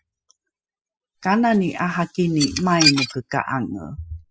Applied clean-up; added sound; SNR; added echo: classical method spectral subtraction.